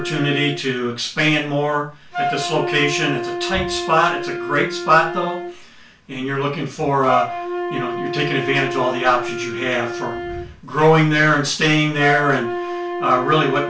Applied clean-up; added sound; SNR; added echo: none; Wind instrument, woodwind instrument; 7 dB; reverberation time 0.3 s.